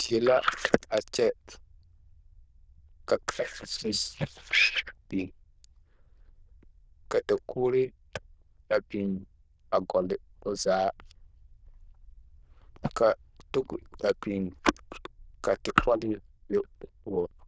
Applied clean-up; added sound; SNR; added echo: neural diffusion model UNIVERSE++.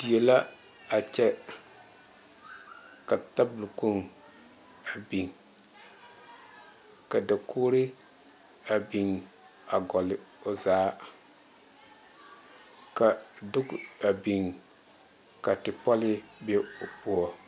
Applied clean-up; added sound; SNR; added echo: none; none; none; none.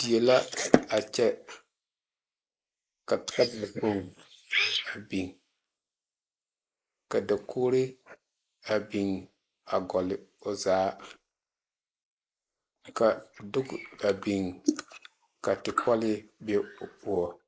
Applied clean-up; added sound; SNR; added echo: neural mask model Resemble Enhance denoiser.